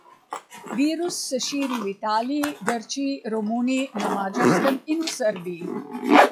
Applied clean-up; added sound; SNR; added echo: classical method log-MMSE.